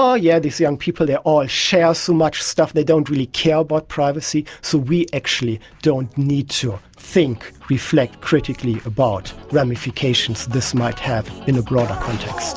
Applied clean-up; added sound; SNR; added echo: none; none; none; none.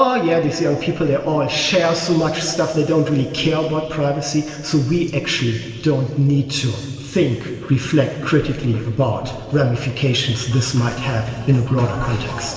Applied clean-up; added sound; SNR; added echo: none; none; none; reverberation time 2.6 s.